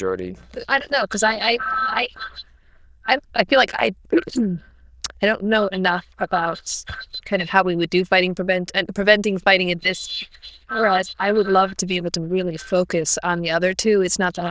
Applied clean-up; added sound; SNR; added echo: neural diffusion model UNIVERSE++.